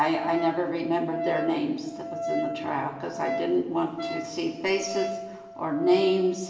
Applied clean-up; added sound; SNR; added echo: none; Wind instrument, woodwind instrument; 7 dB; reverberation time 1.2 s.